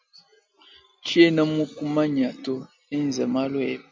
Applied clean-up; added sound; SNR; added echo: none; none; none; none.